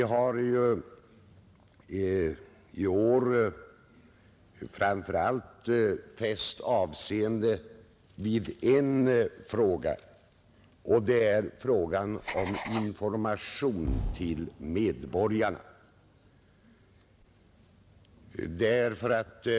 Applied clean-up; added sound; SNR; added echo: none; Fireworks + Writing; 11 dB; none.